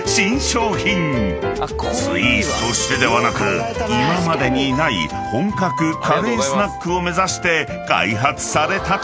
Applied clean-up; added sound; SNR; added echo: none; none; none; none.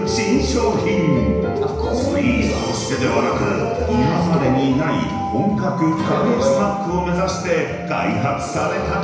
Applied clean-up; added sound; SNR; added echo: none; Acoustic guitar / Strum; 19 dB; reverberation time 1.0 s.